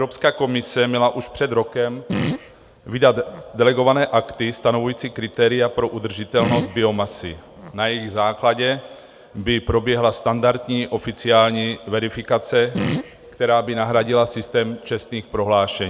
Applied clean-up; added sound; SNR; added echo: none; Fart; 9 dB; none.